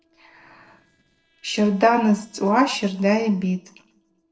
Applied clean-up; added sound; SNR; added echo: neural separator model SepFormer DNS4.